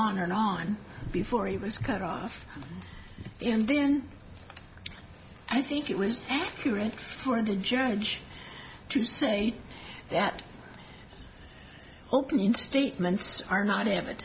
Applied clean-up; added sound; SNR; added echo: none; none; none; none.